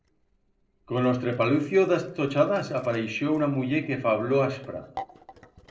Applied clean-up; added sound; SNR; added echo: neural separator model SepFormer DNS4.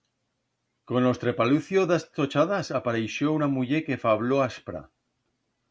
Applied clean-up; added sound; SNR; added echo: none; none; none; none.